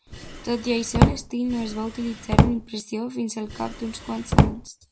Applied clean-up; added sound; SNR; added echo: none; Drawer open or close; -5 dB; none.